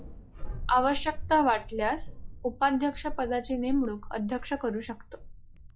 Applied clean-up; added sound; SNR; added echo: classical method log-MMSE.